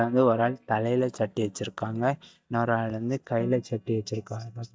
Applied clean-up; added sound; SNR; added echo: neural mask model DeepFilterNet 3.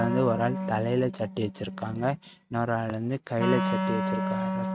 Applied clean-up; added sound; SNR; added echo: neural mask model RNNoise.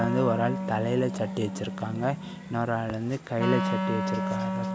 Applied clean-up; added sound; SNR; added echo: none; Wind instrument, woodwind instrument; 3 dB; none.